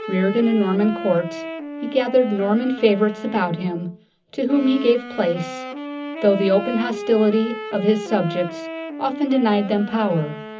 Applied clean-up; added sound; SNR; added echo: none; Wind instrument, woodwind instrument; 11 dB; reverberation time 0.4 s.